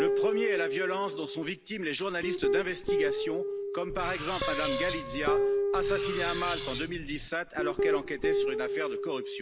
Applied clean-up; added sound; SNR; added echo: none; Guitar + Cutlery, silverware; -3 dB; none.